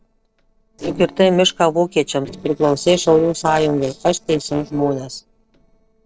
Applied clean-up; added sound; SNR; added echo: neural separator model SepFormer DNS4.